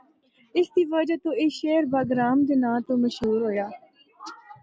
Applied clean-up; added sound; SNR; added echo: none; none; none; none.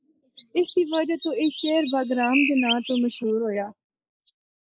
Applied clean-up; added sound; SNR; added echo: neural mask model Resemble Enhance denoiser.